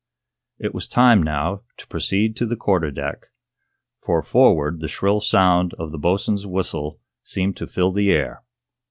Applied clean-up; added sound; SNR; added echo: none; none; none; none.